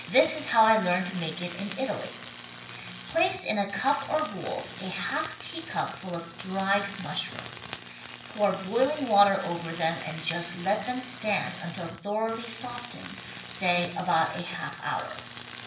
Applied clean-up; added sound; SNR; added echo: none; Tools; 13 dB; reverberation time 0.9 s.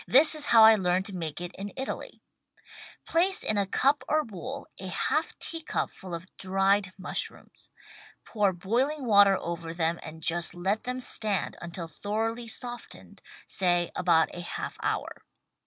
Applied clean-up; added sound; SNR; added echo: none; none; none; none.